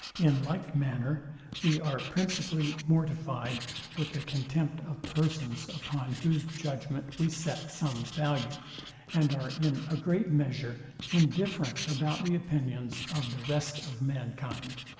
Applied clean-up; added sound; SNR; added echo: none; Writing; 13 dB; reverberation time 1.7 s.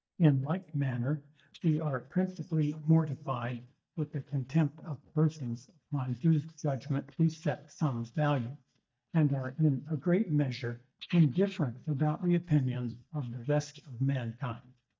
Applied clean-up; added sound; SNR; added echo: neural mask model DeepFilterNet 3.